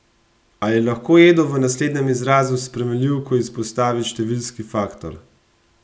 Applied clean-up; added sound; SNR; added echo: none; none; none; none.